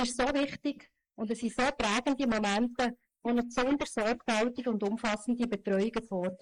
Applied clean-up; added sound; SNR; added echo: neural mask model Resemble Enhance denoiser.